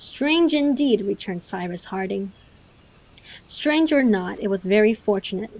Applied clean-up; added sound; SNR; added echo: none; Chirp, tweet; 20 dB; none.